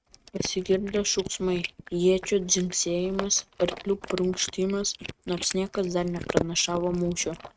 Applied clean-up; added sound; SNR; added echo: neural mask model RNNoise.